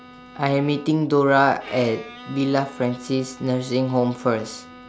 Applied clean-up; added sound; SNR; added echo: none; Bowed string instrument; 19 dB; none.